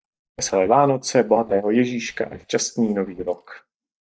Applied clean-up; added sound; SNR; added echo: neural mask model DeepFilterNet 3.